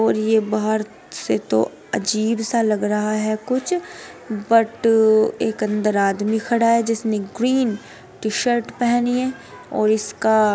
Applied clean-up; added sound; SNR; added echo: none; none; none; none.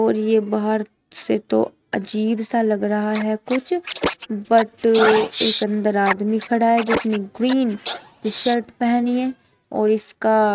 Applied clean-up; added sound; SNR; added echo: neural mask model RNNoise.